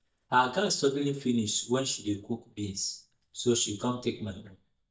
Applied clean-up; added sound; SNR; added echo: neural mask model DeepFilterNet 3.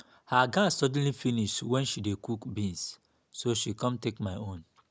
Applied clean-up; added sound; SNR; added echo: none; none; none; none.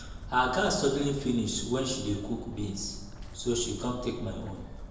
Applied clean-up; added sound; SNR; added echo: none; Walk, footsteps; 11 dB; reverberation time 0.9 s.